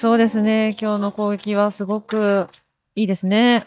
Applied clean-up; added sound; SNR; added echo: neural mask model DeepFilterNet 3.